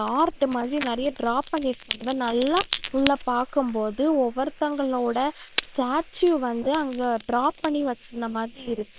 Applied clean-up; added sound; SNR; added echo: neural separator model SepFormer WHAM!.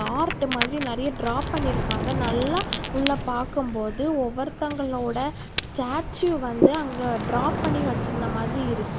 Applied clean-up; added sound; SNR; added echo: none; Ocean; 1 dB; none.